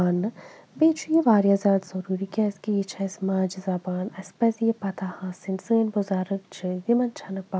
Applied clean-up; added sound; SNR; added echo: none; none; none; none.